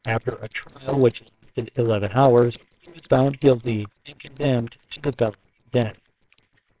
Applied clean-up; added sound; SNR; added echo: neural separator model SepFormer WHAMR!.